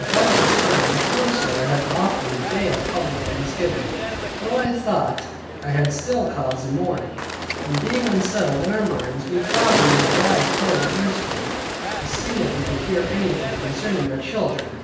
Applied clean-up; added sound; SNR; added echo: none; Bird; 1 dB; reverberation time 0.9 s.